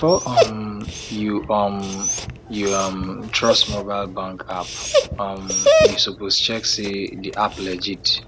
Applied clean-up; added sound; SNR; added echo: none; Dog; 0 dB; none.